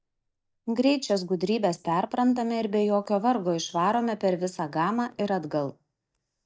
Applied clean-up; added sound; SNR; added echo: neural mask model DeepFilterNet 3.